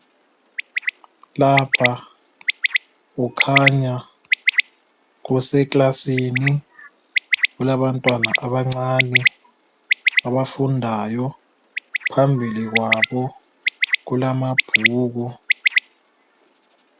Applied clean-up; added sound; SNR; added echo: none; Bird; 2 dB; none.